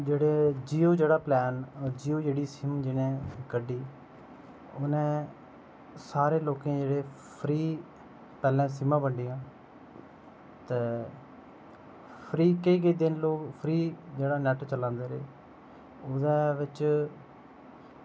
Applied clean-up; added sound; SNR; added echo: none; none; none; none.